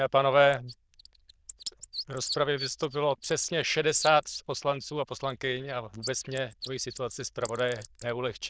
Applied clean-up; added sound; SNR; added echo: neural diffusion model UNIVERSE++.